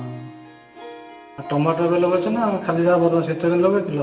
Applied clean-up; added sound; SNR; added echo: none; Harp; 17 dB; reverberation time 1.7 s.